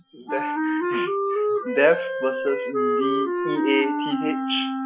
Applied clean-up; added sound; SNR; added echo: classical method Wiener filter.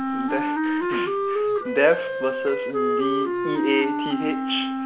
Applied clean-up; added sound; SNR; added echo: none; Wind instrument, woodwind instrument; -2 dB; none.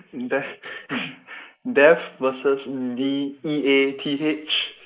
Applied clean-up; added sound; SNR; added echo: neural mask model Resemble Enhance denoiser.